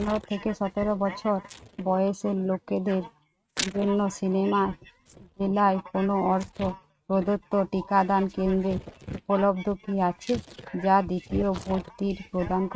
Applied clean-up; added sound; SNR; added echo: neural mask model RNNoise.